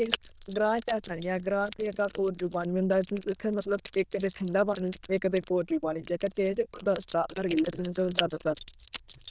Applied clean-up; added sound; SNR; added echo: neural diffusion model UNIVERSE++.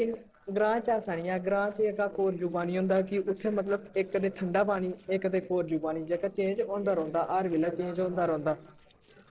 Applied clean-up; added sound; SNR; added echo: neural separator model SepFormer DNS4.